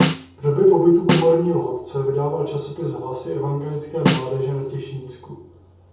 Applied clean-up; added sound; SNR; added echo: none; Snare drum; 3 dB; reverberation time 0.7 s.